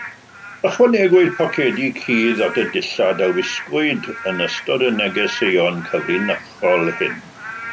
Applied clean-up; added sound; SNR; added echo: none; Rain / Frog; 12 dB; none.